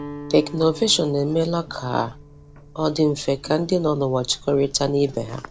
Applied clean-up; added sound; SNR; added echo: none; Guitar + Bird; 18 dB; none.